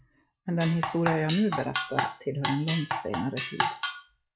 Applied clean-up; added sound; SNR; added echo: classical method log-MMSE.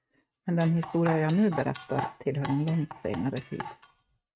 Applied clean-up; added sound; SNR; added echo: neural mask model RNNoise.